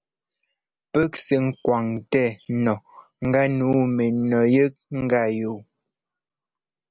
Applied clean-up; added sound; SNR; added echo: none; none; none; none.